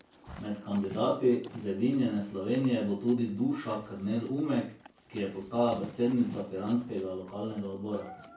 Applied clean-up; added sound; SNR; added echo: none; Livestock, farm animals, working animals; 19 dB; reverberation time 0.3 s.